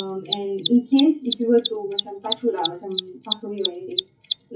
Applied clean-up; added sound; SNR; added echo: classical method WPE with log-MMSE.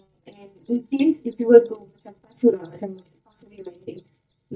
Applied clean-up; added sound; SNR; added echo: neural mask model DeepFilterNet 3.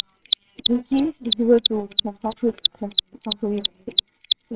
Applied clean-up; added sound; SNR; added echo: neural separator model SepFormer WHAMR!.